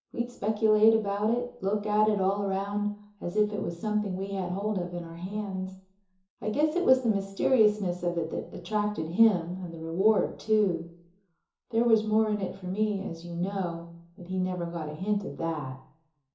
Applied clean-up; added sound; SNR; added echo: none; none; none; reverberation time 0.7 s.